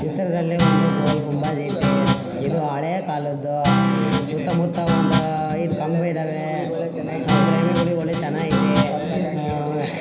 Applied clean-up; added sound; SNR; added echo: none; Guitar; -1 dB; reverberation time 0.9 s.